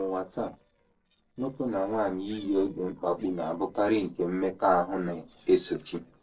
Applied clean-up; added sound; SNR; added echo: neural separator model SepFormer DNS4.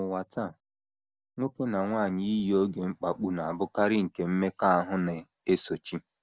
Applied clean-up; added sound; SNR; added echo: none; none; none; none.